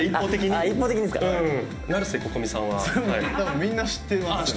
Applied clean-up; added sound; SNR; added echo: none; none; none; reverberation time 0.5 s.